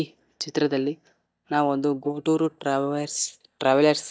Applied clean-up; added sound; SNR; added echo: neural mask model DeepFilterNet 3.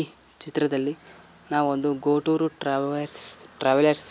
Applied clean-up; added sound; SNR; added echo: none; none; none; none.